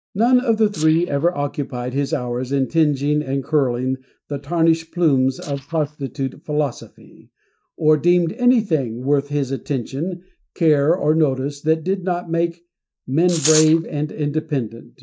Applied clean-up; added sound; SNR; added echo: neural mask model DeepFilterNet 3.